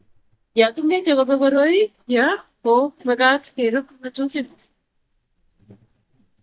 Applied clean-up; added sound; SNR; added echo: neural mask model DeepFilterNet 3.